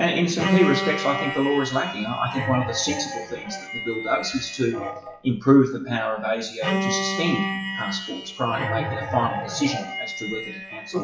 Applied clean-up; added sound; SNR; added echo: classical method WPE with log-MMSE.